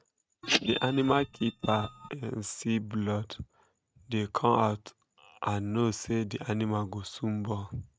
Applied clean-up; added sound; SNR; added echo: neural mask model RNNoise.